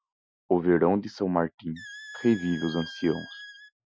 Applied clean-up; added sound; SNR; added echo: classical method Wiener filter.